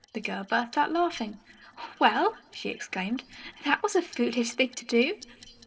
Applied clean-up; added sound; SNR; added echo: neural separator model SepFormer DNS4.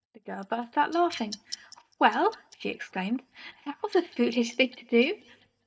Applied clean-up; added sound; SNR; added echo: neural mask model DeepFilterNet 3.